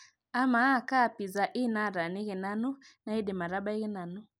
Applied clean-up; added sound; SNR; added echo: none; none; none; none.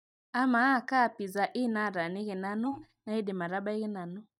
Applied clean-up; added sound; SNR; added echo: neural mask model DeepFilterNet 3.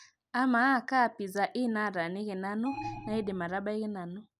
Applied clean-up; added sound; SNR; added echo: none; Alarm; 12 dB; none.